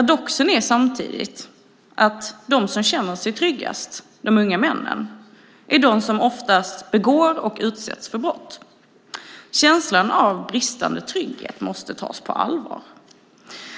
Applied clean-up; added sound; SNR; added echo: none; none; none; none.